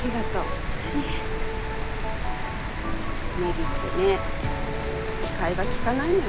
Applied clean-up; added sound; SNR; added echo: none; Rain; -1 dB; none.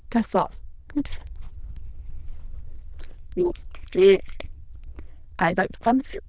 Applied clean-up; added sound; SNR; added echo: neural diffusion model UNIVERSE++.